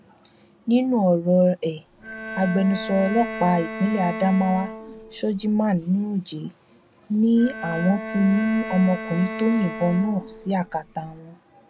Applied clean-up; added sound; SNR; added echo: none; Bowed string instrument; 10 dB; none.